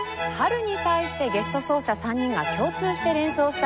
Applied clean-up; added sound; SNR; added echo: none; none; none; none.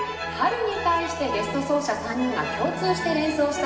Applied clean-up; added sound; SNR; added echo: none; none; none; reverberation time 2.6 s.